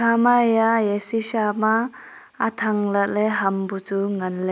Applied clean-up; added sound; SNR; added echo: none; none; none; none.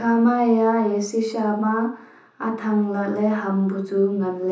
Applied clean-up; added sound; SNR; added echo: none; none; none; reverberation time 0.7 s.